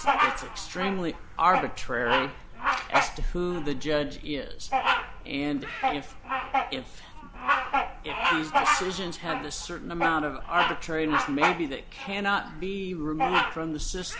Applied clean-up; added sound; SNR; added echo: none; Bird vocalization, bird call, bird song; 0 dB; none.